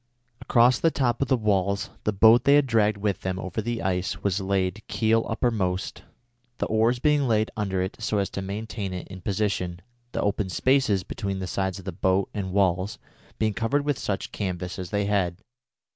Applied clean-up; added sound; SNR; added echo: none; none; none; none.